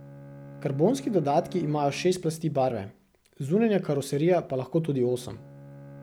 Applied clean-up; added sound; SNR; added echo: none; Bowed string instrument; 19 dB; none.